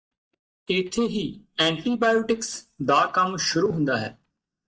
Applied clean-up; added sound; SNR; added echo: neural mask model DeepFilterNet 3.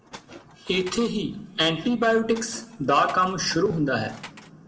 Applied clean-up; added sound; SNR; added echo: none; Tools; 20 dB; reverberation time 0.8 s.